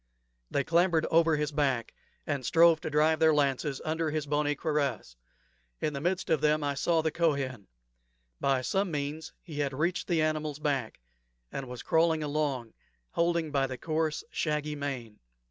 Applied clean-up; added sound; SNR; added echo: none; none; none; none.